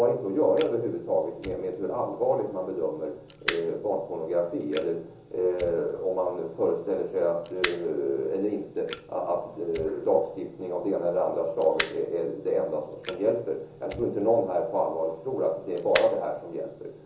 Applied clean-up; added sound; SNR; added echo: none; Fire; 15 dB; reverberation time 0.6 s.